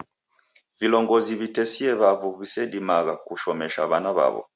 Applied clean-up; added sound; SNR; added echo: none; none; none; none.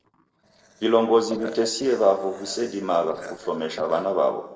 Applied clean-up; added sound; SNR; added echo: neural separator model SepFormer DNS4.